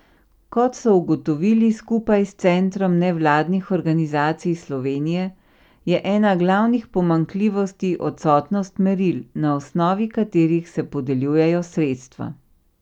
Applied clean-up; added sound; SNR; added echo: none; none; none; none.